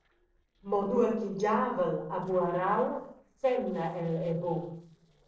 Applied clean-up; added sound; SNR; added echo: neural separator model SepFormer DNS4.